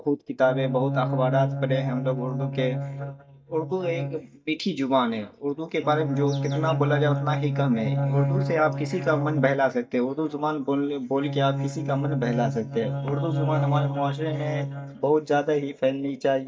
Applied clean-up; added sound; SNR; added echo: neural mask model DeepFilterNet 3.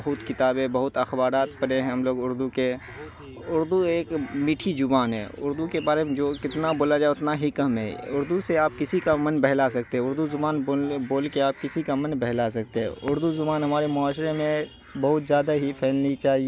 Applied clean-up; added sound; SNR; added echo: none; none; none; none.